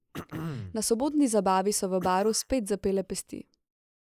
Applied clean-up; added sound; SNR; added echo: neural mask model Resemble Enhance denoiser.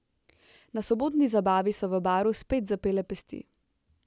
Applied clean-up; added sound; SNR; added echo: none; none; none; none.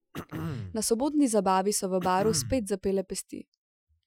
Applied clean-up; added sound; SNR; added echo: classical method Wiener filter.